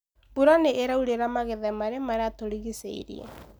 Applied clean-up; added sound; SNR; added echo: none; none; none; none.